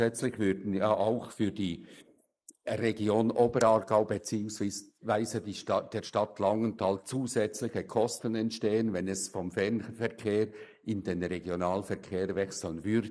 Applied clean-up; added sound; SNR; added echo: neural mask model Resemble Enhance denoiser.